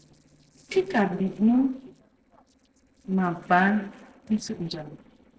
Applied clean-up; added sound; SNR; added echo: neural separator model SepFormer DNS4.